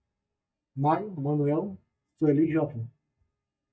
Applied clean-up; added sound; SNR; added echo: neural mask model DeepFilterNet 3.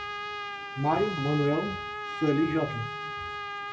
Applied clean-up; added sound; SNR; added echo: none; Trumpet; 6 dB; none.